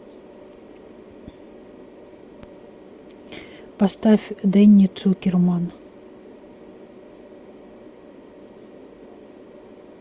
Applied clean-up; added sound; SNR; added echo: none; none; none; none.